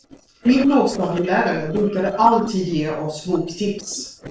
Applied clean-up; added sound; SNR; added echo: neural separator model SepFormer DNS4.